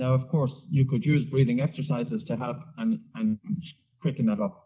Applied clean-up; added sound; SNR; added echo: none; none; none; none.